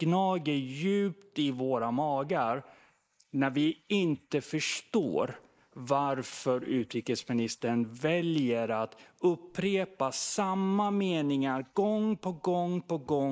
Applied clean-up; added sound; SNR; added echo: neural mask model Resemble Enhance denoiser.